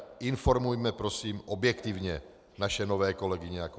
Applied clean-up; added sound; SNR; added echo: none; none; none; none.